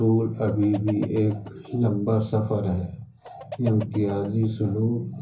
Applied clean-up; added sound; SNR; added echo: none; Chicken, rooster; 18 dB; reverberation time 0.5 s.